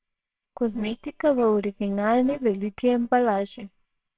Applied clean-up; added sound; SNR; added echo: neural separator model SepFormer WHAMR!.